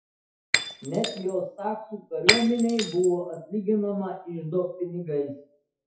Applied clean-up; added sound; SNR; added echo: classical method WPE with log-MMSE.